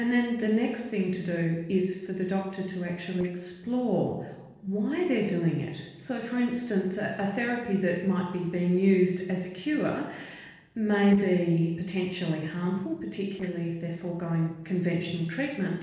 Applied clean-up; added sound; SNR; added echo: neural separator model SepFormer DNS4.